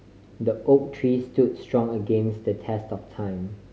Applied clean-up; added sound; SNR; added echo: none; none; none; none.